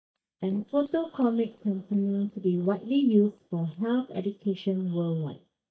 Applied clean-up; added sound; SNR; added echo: neural mask model DeepFilterNet 3.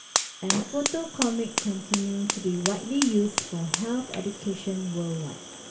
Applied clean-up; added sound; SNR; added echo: none; Fire; 3 dB; reverberation time 0.3 s.